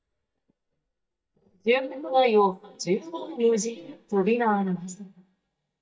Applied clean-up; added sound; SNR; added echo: neural mask model DeepFilterNet 3.